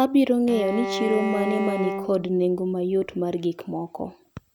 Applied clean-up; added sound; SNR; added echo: none; Bowed string instrument; 6 dB; none.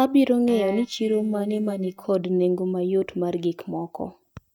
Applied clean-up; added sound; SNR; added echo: neural mask model DeepFilterNet 3.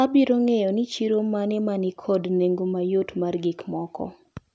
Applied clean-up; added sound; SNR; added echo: none; none; none; none.